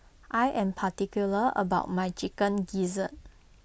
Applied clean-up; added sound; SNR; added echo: none; none; none; none.